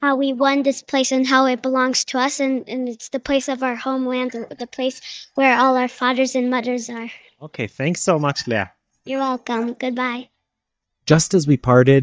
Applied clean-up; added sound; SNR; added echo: neural mask model DeepFilterNet 3.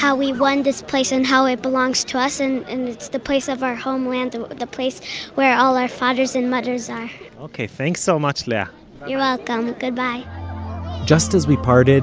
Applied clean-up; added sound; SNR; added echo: none; none; none; none.